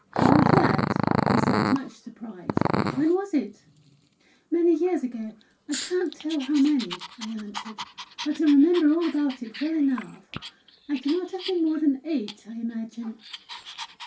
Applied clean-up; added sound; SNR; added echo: none; Growling; 3 dB; reverberation time 0.2 s.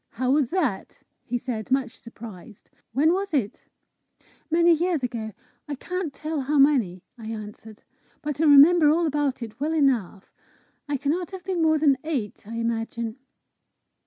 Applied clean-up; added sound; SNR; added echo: none; none; none; none.